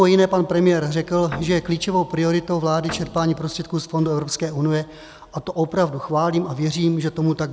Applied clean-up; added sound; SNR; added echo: none; Guitar; 17 dB; none.